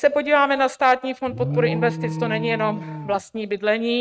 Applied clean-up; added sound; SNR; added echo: neural mask model RNNoise.